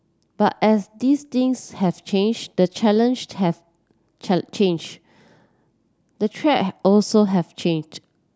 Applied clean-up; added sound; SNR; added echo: none; none; none; none.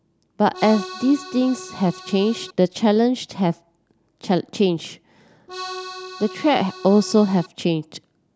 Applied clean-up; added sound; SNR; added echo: none; Accordion; 13 dB; none.